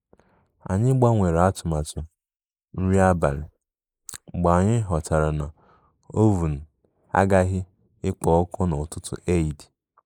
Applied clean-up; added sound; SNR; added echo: neural mask model Resemble Enhance denoiser.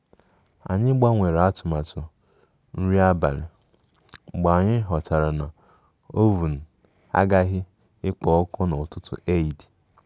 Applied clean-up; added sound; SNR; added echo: none; none; none; none.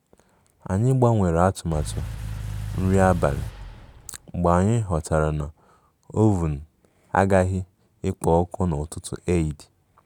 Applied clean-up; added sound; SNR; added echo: none; Engine / Car; 10 dB; none.